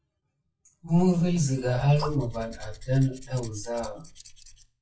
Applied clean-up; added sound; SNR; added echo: classical method WPE with log-MMSE.